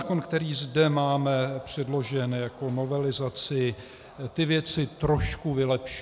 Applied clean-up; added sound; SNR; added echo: none; none; none; none.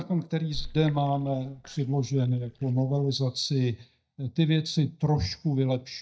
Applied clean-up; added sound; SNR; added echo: neural mask model DeepFilterNet 3.